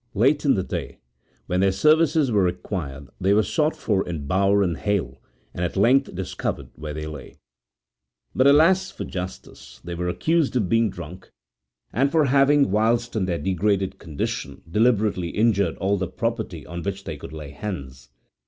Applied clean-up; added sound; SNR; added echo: none; none; none; none.